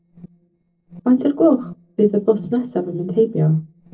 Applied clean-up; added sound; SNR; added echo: neural separator model SepFormer DNS4.